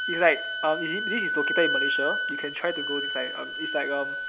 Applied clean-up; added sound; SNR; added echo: none; Wind instrument, woodwind instrument; 1 dB; none.